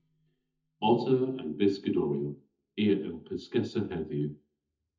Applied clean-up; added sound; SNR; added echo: neural mask model DeepFilterNet 3.